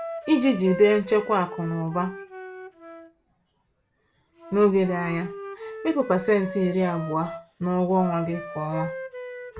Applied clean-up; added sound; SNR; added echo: none; Wind instrument, woodwind instrument; 12 dB; reverberation time 0.3 s.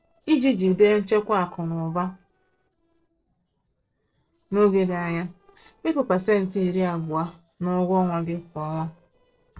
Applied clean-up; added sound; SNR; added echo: neural separator model SepFormer DNS4.